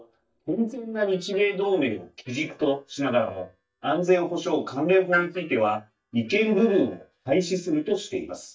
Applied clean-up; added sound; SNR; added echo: neural mask model DeepFilterNet 3.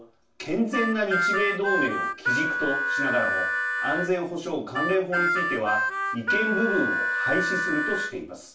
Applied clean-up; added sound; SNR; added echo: none; Harmonica; -2 dB; reverberation time 0.3 s.